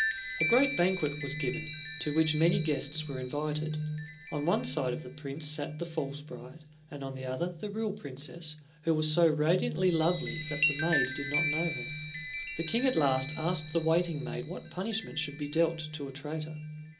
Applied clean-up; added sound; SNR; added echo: none; Chime; 8 dB; reverberation time 0.2 s.